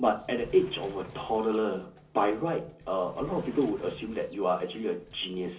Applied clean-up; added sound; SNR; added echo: none; Sliding door; 19 dB; reverberation time 0.5 s.